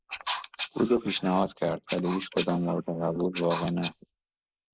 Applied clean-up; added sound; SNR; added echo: neural mask model Resemble Enhance denoiser.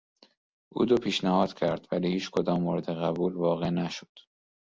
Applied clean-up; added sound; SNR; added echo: none; none; none; none.